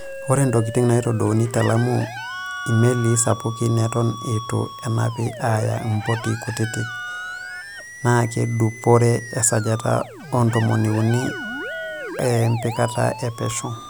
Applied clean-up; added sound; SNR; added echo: none; Chicken, rooster + Musical instrument; 12 dB; none.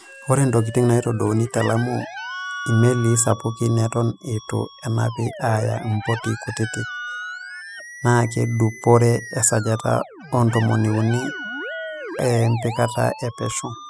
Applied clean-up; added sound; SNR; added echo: classical method spectral subtraction.